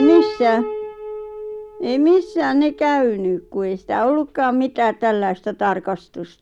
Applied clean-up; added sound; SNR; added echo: none; Piano; 11 dB; none.